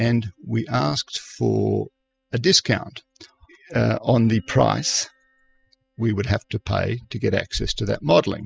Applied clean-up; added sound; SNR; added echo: classical method spectral subtraction.